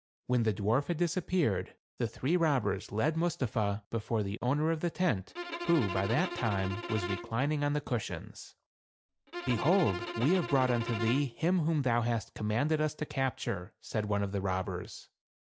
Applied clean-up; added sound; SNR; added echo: none; Bowed string instrument; 8 dB; none.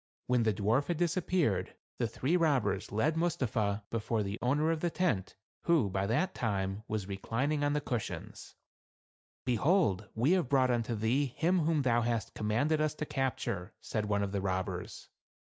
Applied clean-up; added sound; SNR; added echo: none; none; none; none.